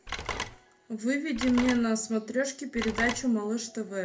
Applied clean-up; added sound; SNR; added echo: none; Telephone; 10 dB; reverberation time 0.3 s.